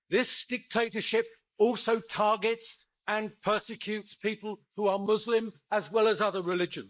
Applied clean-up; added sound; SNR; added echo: neural mask model Resemble Enhance denoiser.